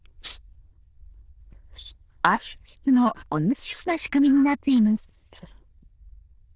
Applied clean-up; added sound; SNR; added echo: neural diffusion model UNIVERSE++.